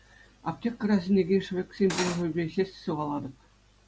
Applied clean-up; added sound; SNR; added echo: none; Cutlery, silverware; 4 dB; none.